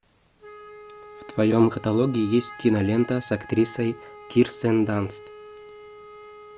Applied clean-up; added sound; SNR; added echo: none; Wind instrument, woodwind instrument; 19 dB; none.